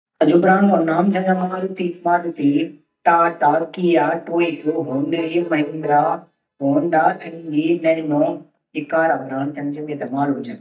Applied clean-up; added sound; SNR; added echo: neural mask model DeepFilterNet 3.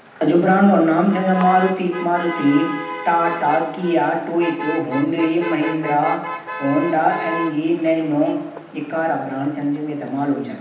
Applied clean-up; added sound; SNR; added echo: none; Motor vehicle (road); 12 dB; reverberation time 0.8 s.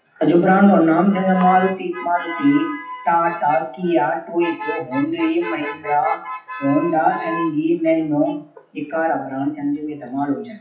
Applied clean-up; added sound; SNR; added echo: classical method WPE with log-MMSE.